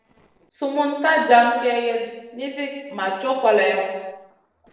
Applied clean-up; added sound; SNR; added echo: neural separator model SepFormer DNS4.